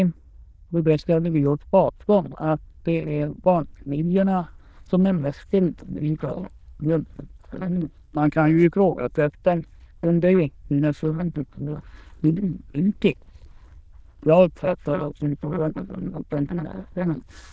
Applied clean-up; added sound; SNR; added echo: neural diffusion model UNIVERSE++.